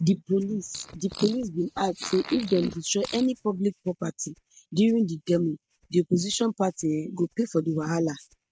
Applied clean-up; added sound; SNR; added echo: neural mask model RNNoise.